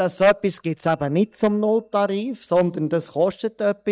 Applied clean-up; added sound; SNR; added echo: neural mask model DeepFilterNet 3.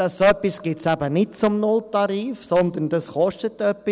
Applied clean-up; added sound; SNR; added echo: none; none; none; none.